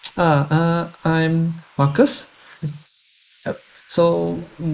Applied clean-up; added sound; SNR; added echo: neural mask model Resemble Enhance denoiser.